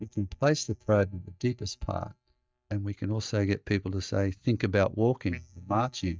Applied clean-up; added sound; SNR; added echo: neural mask model DeepFilterNet 3.